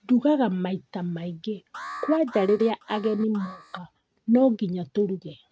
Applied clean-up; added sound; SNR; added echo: neural mask model RNNoise.